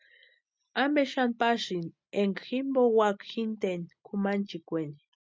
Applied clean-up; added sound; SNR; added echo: none; none; none; none.